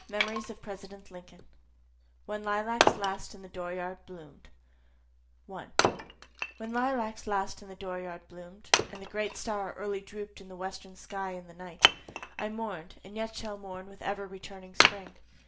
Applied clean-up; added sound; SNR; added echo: none; Wood; -2 dB; reverberation time 0.3 s.